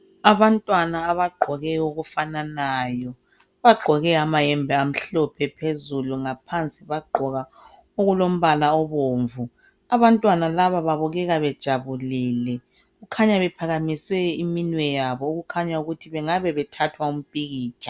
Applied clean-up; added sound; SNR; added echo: none; none; none; none.